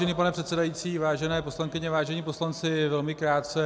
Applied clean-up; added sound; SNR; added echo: none; none; none; none.